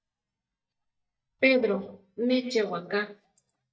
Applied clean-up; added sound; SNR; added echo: neural mask model DeepFilterNet 3.